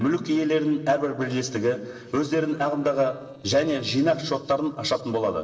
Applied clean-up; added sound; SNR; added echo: neural separator model SepFormer DNS4.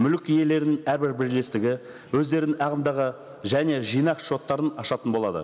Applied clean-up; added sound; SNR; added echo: none; none; none; none.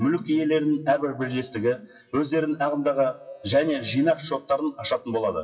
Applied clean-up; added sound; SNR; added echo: classical method WPE with log-MMSE.